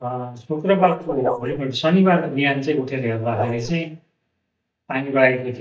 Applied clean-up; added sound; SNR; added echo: neural mask model DeepFilterNet 3.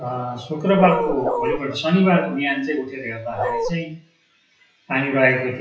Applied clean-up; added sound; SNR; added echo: classical method WPE with log-MMSE.